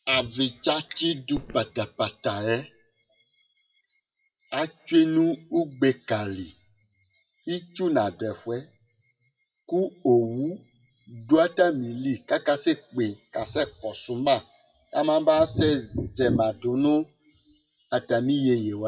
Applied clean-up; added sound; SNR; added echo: classical method WPE with log-MMSE.